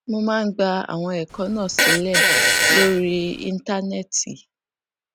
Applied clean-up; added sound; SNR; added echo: none; Fart; -4 dB; none.